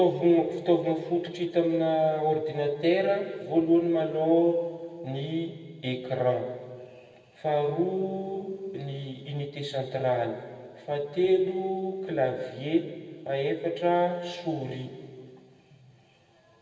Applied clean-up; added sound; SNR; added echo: none; none; none; reverberation time 1.7 s.